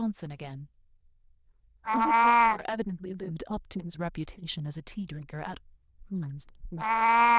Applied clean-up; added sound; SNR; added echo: neural diffusion model UNIVERSE++.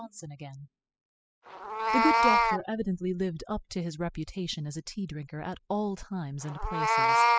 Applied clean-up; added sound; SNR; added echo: classical method spectral subtraction.